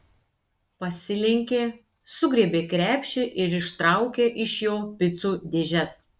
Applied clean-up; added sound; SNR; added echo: none; none; none; none.